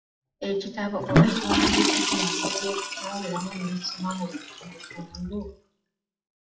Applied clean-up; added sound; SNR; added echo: classical method WPE with log-MMSE.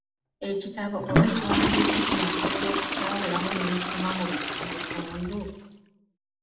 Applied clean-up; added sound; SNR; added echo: none; Toilet flush / Water; -4 dB; reverberation time 0.8 s.